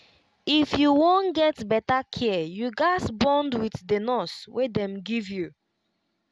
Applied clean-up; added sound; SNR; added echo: none; none; none; none.